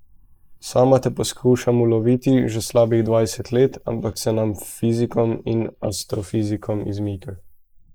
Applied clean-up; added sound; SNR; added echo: neural mask model Resemble Enhance denoiser.